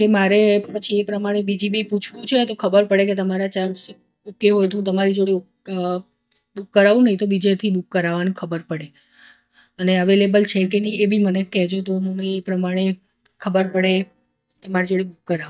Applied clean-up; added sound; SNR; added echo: neural mask model DeepFilterNet 3.